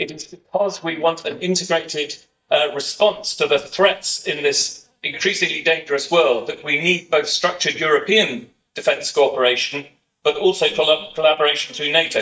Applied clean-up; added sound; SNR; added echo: neural mask model DeepFilterNet 3.